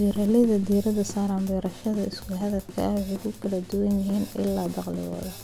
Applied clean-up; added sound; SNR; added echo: none; Drum kit; 16 dB; none.